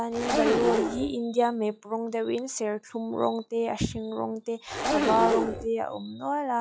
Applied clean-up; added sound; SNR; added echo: classical method log-MMSE.